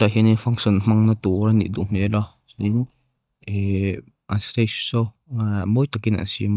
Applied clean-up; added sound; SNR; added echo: neural mask model DeepFilterNet 3.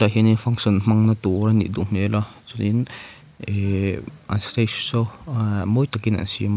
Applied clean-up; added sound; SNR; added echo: none; none; none; none.